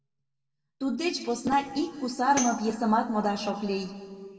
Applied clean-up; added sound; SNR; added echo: none; Tambourine; 11 dB; reverberation time 1.8 s.